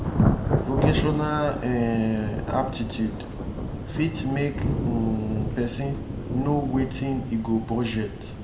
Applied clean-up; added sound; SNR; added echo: none; Thunder / Rain; 1 dB; reverberation time 0.6 s.